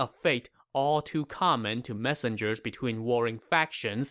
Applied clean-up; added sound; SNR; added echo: none; none; none; none.